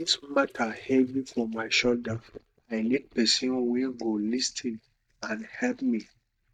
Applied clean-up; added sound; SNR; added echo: neural mask model DeepFilterNet 3.